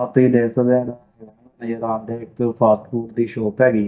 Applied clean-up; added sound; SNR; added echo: neural mask model DeepFilterNet 3.